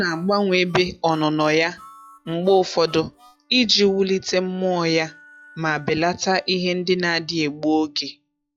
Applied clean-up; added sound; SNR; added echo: classical method log-MMSE.